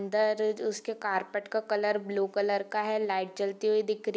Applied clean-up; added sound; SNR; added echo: none; none; none; none.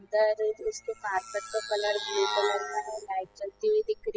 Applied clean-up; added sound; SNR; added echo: classical method spectral subtraction.